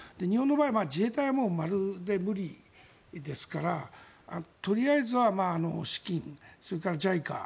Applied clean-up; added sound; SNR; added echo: none; none; none; none.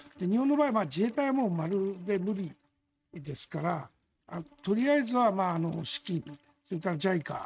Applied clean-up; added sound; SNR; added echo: neural mask model RNNoise.